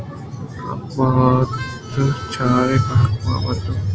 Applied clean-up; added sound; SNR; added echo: none; Harmonica; 12 dB; none.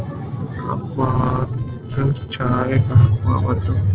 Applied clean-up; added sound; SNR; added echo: neural separator model SepFormer DNS4.